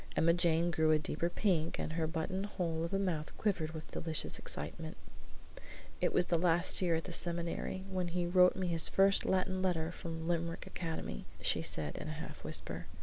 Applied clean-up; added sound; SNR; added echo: none; none; none; none.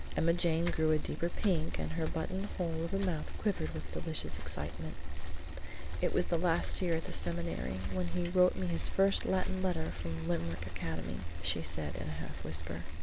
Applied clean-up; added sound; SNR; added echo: none; Bicycle; 10 dB; none.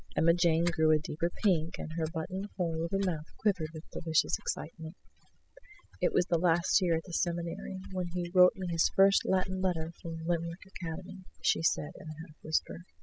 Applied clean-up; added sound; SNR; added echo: classical method spectral subtraction.